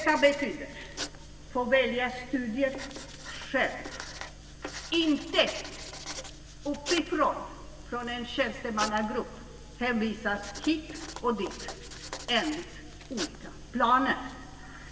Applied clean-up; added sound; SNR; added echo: none; Writing; 13 dB; reverberation time 3.0 s.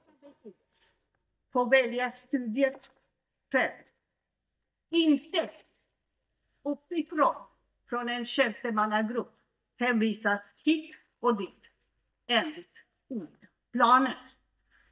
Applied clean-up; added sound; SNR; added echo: neural mask model DeepFilterNet 3.